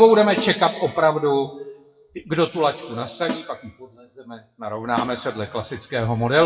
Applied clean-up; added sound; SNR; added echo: classical method WPE with log-MMSE.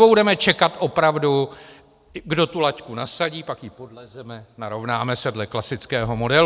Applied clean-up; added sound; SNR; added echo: none; none; none; none.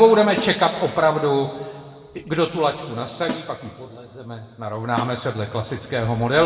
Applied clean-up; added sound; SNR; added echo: none; Snare drum; 15 dB; reverberation time 1.7 s.